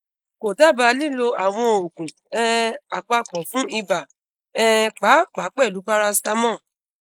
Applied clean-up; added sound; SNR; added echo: neural mask model Resemble Enhance denoiser.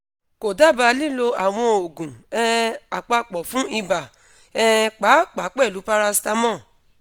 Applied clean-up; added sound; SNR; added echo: none; none; none; none.